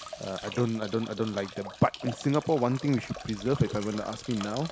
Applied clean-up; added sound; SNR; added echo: none; Fire + Drip / Trickle, dribble / Bathtub (filling or washing); 13 dB; none.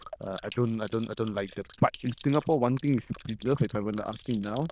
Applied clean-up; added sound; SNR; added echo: neural diffusion model UNIVERSE++.